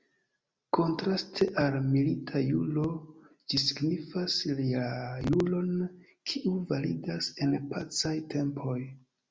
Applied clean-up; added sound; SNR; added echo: none; none; none; none.